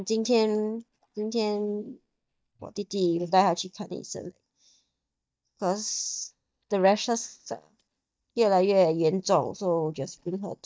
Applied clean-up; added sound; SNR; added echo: neural mask model DeepFilterNet 3.